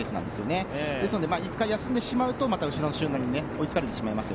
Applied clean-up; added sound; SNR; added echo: none; none; none; none.